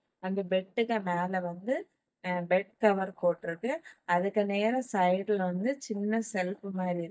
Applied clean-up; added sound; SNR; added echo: neural mask model DeepFilterNet 3.